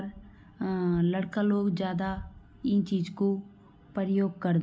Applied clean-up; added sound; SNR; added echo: none; none; none; none.